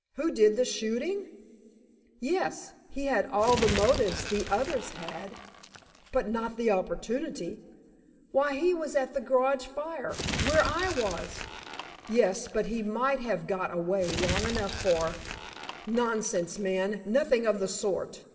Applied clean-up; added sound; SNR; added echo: none; Crumpling, crinkling; 7 dB; reverberation time 2.3 s.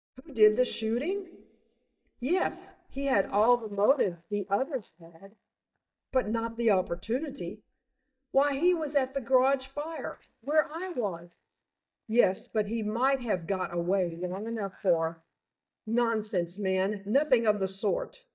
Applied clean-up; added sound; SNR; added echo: neural mask model DeepFilterNet 3.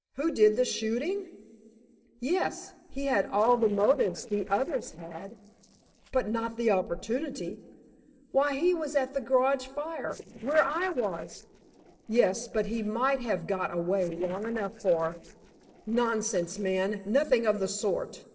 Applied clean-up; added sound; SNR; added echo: neural separator model SepFormer DNS4.